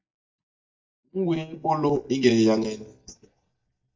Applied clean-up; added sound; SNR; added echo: neural mask model DeepFilterNet 3.